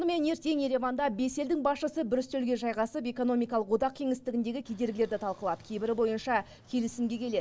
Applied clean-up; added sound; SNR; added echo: none; none; none; none.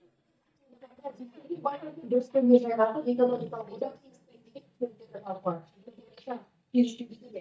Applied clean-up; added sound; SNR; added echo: neural mask model DeepFilterNet 3.